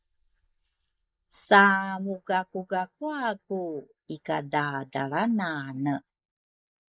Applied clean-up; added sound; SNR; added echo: neural mask model Resemble Enhance denoiser.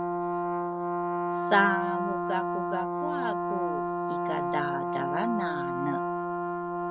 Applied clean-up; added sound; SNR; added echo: none; Brass instrument; -3 dB; none.